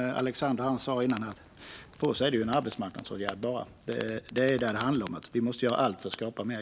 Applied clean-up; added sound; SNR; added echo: none; Fire; 18 dB; none.